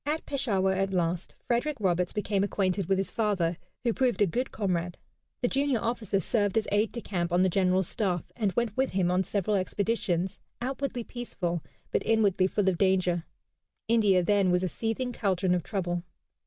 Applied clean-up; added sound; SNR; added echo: none; none; none; none.